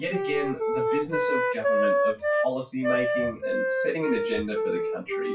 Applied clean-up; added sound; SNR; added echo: classical method WPE with log-MMSE.